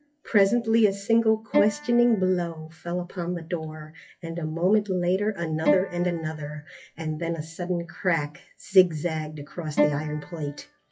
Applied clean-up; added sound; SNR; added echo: classical method WPE with log-MMSE.